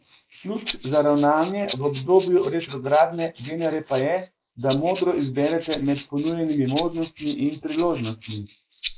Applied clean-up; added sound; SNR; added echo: neural mask model Resemble Enhance denoiser.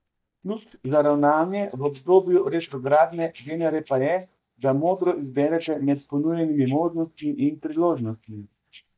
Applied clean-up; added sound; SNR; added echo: neural mask model DeepFilterNet 3.